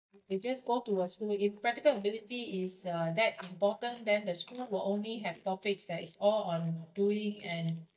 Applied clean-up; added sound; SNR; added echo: neural mask model DeepFilterNet 3.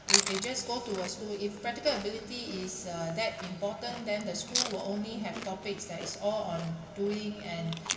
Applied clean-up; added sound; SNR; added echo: none; Chewing, mastication; 3 dB; reverberation time 2.4 s.